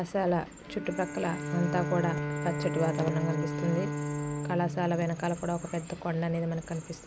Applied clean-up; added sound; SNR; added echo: none; Bowed string instrument; 4 dB; none.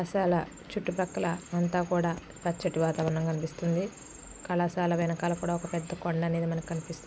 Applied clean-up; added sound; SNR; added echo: none; none; none; none.